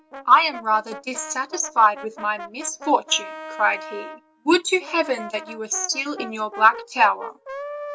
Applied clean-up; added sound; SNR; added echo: none; Brass instrument; 14 dB; none.